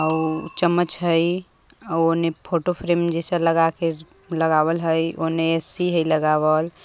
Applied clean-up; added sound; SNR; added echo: none; Bicycle bell; 15 dB; none.